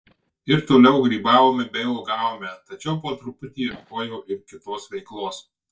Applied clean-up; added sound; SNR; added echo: neural mask model DeepFilterNet 3.